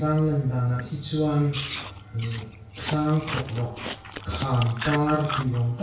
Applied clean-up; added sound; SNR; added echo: none; Chewing, mastication; 11 dB; reverberation time 0.6 s.